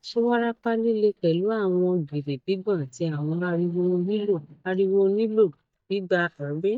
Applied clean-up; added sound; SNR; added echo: neural mask model DeepFilterNet 3.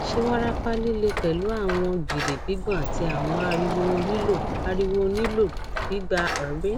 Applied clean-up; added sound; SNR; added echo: none; Door; 2 dB; none.